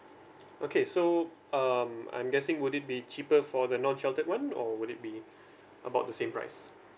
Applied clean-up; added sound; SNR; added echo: none; Chirp, tweet; 1 dB; none.